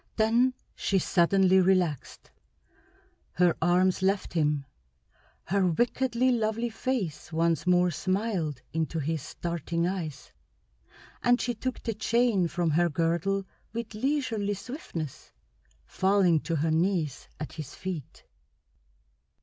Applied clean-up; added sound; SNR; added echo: none; none; none; none.